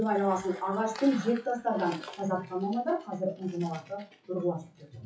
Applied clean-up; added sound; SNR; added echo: classical method WPE with log-MMSE.